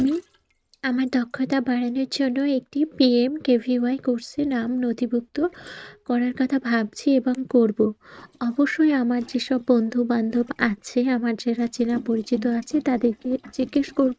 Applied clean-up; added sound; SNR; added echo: neural mask model RNNoise.